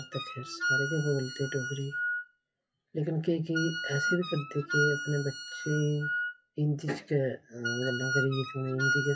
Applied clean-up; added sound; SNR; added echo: classical method WPE with log-MMSE.